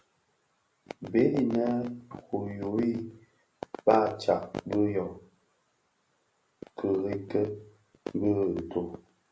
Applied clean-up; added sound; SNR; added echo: none; none; none; none.